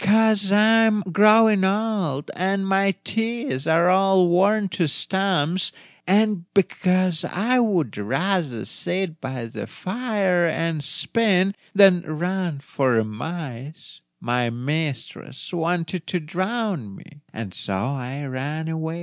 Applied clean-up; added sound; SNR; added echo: none; none; none; none.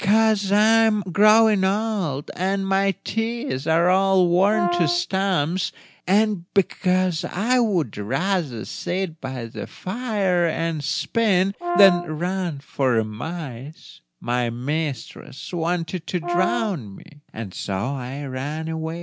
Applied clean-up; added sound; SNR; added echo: none; Brass instrument; 6 dB; none.